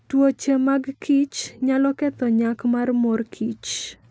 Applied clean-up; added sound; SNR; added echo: none; none; none; none.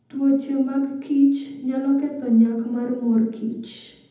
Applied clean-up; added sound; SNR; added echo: none; none; none; reverberation time 1.0 s.